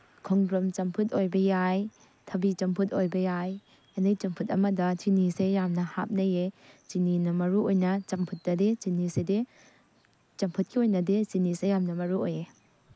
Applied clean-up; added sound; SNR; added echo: none; none; none; none.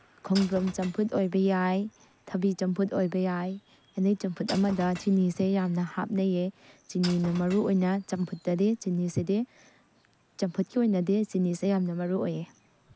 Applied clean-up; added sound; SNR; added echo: none; Shatter / Crushing; 18 dB; none.